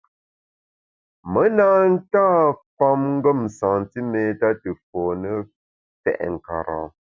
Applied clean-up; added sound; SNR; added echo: none; none; none; none.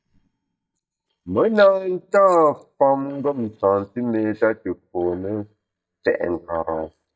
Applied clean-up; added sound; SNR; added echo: neural mask model DeepFilterNet 3.